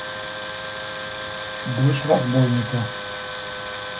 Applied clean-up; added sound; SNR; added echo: none; Tools; 5 dB; reverberation time 0.4 s.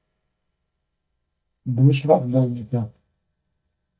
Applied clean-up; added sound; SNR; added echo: neural mask model DeepFilterNet 3.